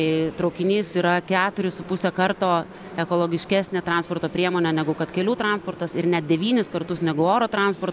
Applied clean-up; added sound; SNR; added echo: none; none; none; none.